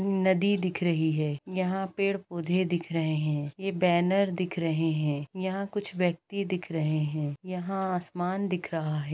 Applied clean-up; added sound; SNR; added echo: none; none; none; none.